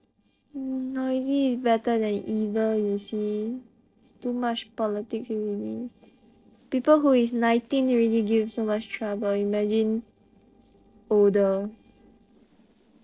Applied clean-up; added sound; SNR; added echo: neural separator model SepFormer DNS4.